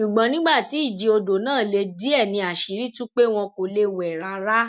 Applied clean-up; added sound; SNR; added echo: none; none; none; none.